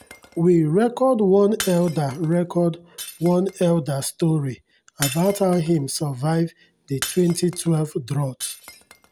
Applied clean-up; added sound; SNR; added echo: none; Shatter; 17 dB; none.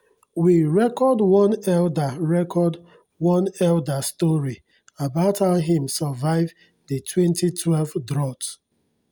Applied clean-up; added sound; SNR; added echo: none; none; none; none.